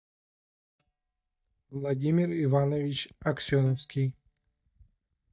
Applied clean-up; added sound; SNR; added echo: neural mask model DeepFilterNet 3.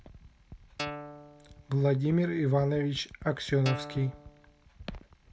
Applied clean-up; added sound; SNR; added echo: none; Guitar; 10 dB; none.